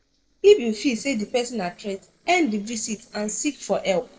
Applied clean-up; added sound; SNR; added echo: neural separator model SepFormer DNS4.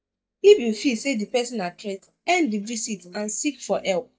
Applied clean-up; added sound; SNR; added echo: neural mask model DeepFilterNet 3.